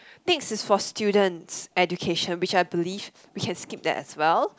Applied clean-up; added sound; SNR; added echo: none; none; none; none.